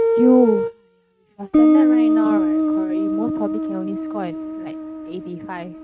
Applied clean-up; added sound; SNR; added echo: neural mask model RNNoise.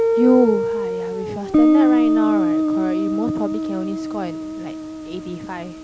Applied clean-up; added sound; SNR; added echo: none; Guitar; -4 dB; none.